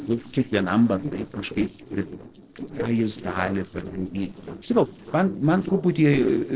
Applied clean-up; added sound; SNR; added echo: neural separator model SepFormer DNS4.